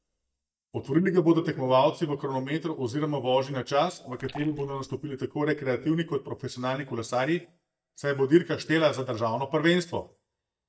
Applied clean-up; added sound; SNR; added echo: neural mask model DeepFilterNet 3.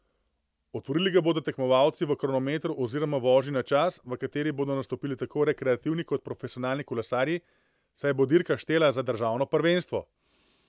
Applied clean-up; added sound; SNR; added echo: none; none; none; none.